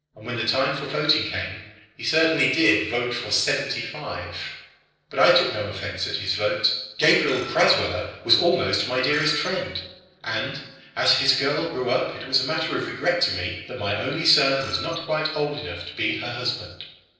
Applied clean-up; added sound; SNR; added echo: neural separator model SepFormer DNS4.